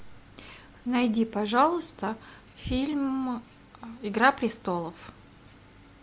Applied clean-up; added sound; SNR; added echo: none; none; none; none.